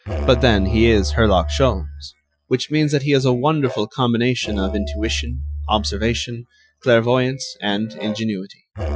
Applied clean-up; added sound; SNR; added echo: classical method Wiener filter.